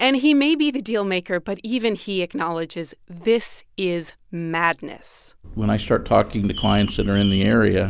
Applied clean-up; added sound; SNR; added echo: none; Bird; 12 dB; none.